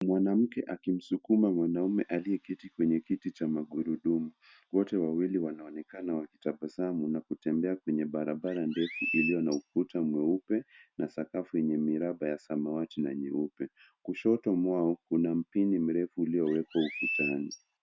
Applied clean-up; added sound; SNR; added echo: none; Chirp, tweet; 6 dB; none.